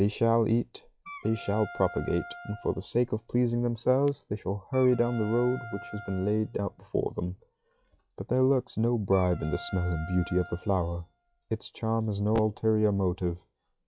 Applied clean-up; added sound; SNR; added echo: classical method log-MMSE.